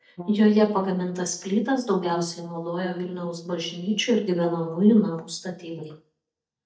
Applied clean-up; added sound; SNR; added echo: neural mask model DeepFilterNet 3.